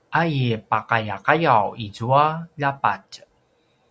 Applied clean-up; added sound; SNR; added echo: none; none; none; none.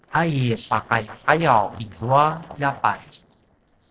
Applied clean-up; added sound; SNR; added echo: neural separator model SepFormer DNS4.